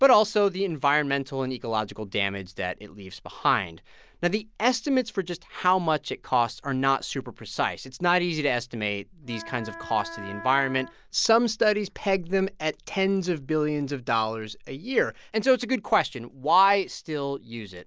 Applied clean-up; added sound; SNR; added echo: none; Wind instrument, woodwind instrument; 14 dB; none.